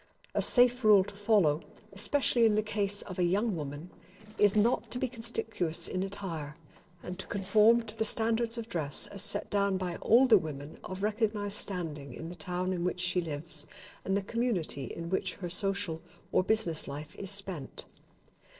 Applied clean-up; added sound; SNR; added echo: neural separator model SepFormer DNS4.